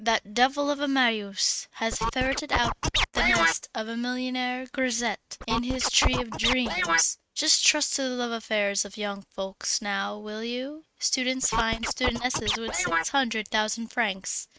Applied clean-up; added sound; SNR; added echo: neural mask model RNNoise.